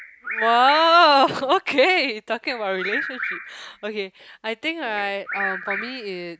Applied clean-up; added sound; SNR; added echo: none; Bird vocalization, bird call, bird song; 11 dB; none.